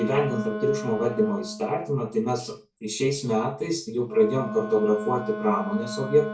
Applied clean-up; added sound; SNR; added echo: none; Wind instrument, woodwind instrument; 11 dB; reverberation time 0.2 s.